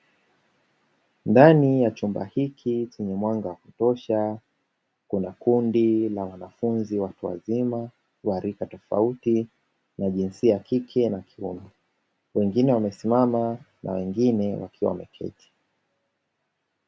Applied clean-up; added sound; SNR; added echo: none; none; none; none.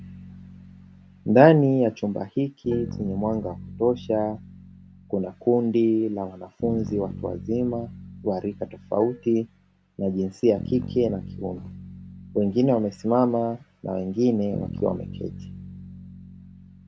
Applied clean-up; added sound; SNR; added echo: none; Dishes, pots, and pans + Bass guitar; 14 dB; none.